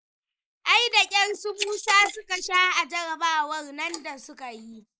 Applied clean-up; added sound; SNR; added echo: neural mask model Resemble Enhance denoiser.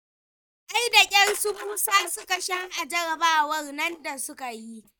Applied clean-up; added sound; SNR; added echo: neural mask model DeepFilterNet 3.